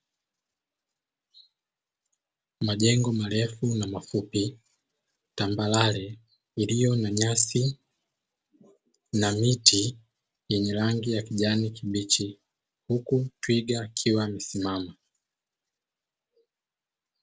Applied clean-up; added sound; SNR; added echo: none; none; none; none.